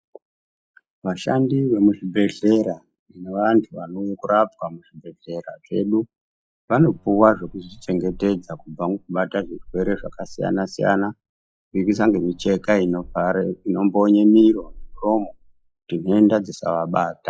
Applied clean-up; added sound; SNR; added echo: classical method log-MMSE.